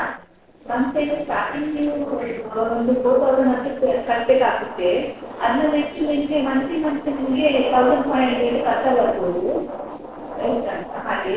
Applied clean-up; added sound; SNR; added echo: neural separator model SepFormer DNS4.